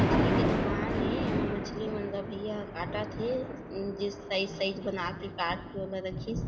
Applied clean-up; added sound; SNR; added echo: none; Thunder; -3 dB; reverberation time 2.6 s.